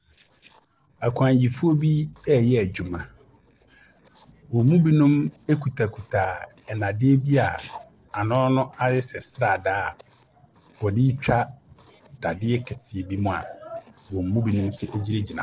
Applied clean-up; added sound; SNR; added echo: neural separator model SepFormer DNS4.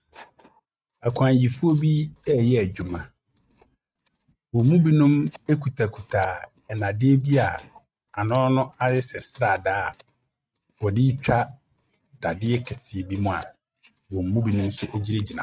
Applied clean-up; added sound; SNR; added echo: neural mask model RNNoise.